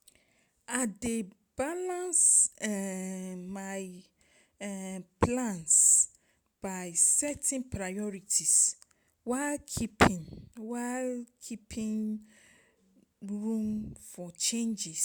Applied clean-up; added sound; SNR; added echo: none; none; none; none.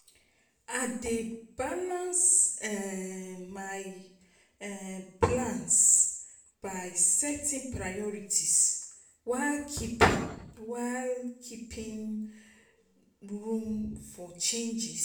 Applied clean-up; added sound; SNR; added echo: none; none; none; reverberation time 0.6 s.